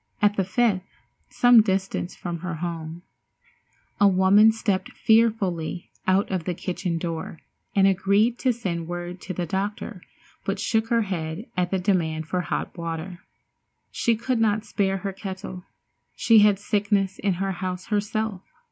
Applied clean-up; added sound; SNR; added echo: none; none; none; none.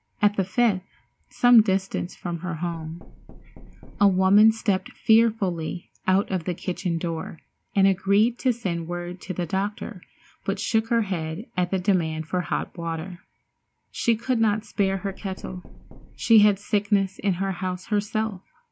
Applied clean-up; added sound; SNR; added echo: none; Knock; 20 dB; none.